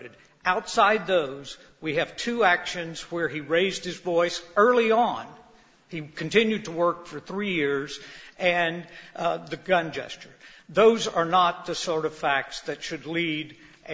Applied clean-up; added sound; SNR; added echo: none; none; none; none.